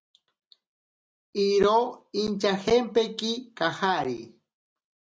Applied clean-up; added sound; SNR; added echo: none; none; none; none.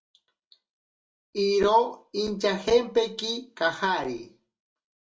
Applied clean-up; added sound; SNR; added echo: none; none; none; reverberation time 0.2 s.